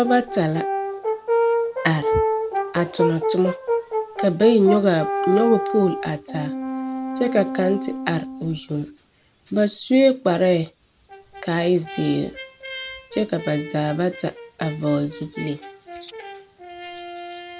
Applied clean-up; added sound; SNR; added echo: none; Brass instrument; 5 dB; none.